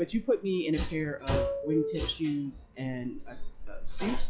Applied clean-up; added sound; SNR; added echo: classical method log-MMSE.